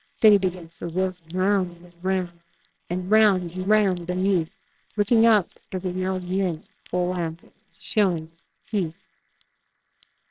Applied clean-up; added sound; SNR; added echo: neural separator model SepFormer WHAMR!.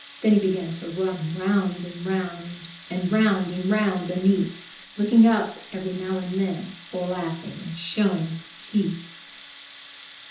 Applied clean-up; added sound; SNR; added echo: none; Tools; 20 dB; reverberation time 0.6 s.